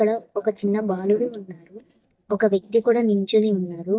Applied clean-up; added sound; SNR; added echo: neural mask model DeepFilterNet 3.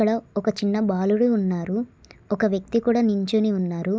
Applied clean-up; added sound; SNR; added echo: none; none; none; none.